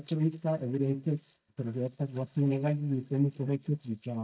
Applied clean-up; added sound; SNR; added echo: neural mask model DeepFilterNet 3.